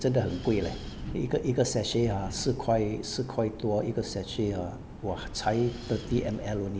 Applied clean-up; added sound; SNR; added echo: none; Wind; 12 dB; none.